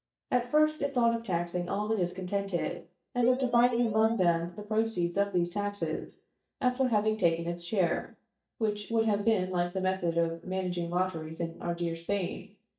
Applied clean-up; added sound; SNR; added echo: neural mask model DeepFilterNet 3.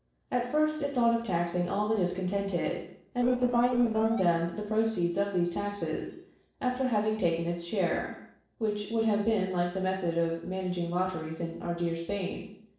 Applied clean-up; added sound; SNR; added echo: neural separator model SepFormer DNS4.